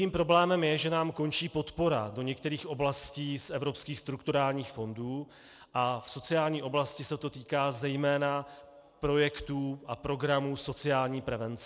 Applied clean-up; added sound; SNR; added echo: none; none; none; none.